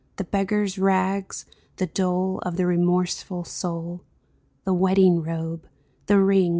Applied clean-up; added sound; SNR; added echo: none; none; none; none.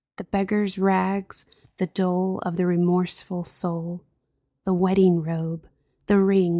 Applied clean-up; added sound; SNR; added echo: neural mask model DeepFilterNet 3.